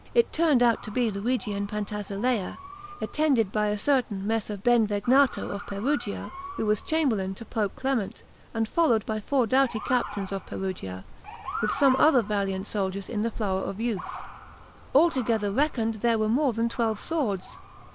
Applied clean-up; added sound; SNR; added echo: none; Motor vehicle (road) / Siren; 15 dB; none.